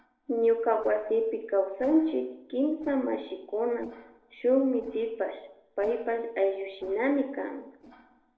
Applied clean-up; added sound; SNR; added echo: neural separator model SepFormer DNS4.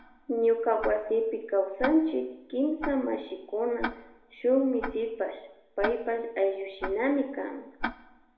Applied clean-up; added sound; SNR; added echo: none; Tick-tock; 12 dB; reverberation time 0.7 s.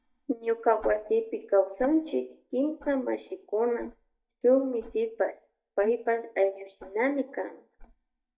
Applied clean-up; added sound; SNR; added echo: neural mask model DeepFilterNet 3.